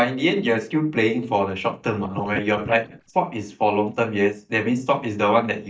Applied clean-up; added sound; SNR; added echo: neural mask model DeepFilterNet 3.